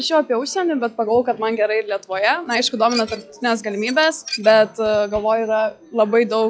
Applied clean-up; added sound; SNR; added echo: classical method log-MMSE.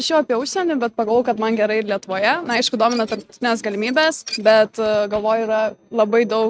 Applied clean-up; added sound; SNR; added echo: neural mask model RNNoise.